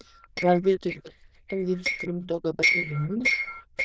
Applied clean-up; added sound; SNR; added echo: neural diffusion model UNIVERSE++.